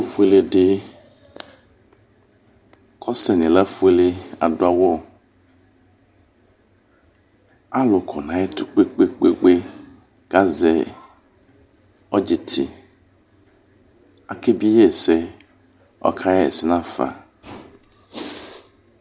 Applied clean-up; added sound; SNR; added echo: none; none; none; none.